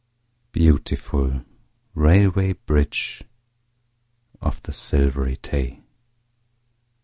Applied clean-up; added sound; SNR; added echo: none; none; none; none.